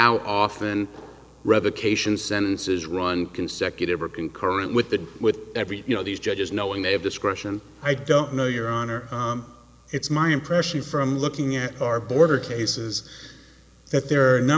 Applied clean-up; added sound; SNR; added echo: none; none; none; none.